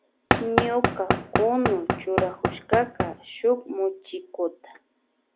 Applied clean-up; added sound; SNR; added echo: none; Knock / Wood; -1 dB; none.